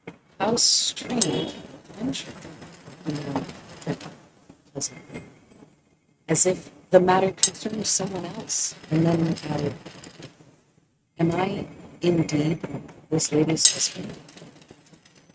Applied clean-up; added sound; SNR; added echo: neural mask model RNNoise.